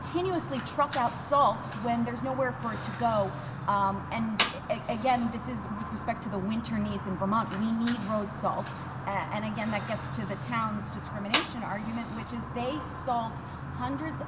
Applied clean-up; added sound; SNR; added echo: none; Fire; 5 dB; reverberation time 1.0 s.